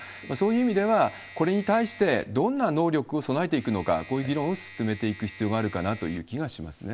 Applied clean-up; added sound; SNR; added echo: none; Domestic sounds, home sounds; 20 dB; none.